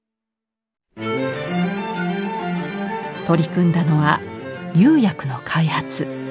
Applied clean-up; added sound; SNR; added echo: none; none; none; none.